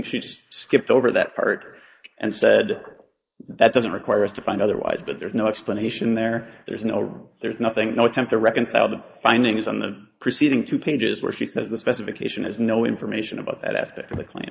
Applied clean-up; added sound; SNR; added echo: neural mask model Resemble Enhance denoiser.